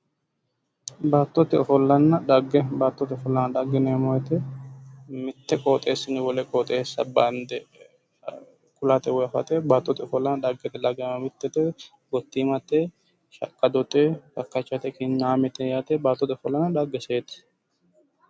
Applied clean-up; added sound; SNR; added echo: none; none; none; none.